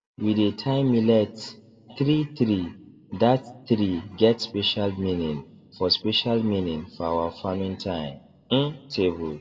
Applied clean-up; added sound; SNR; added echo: none; none; none; reverberation time 0.4 s.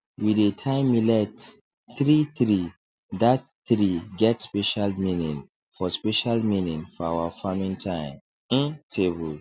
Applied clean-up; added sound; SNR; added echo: none; none; none; none.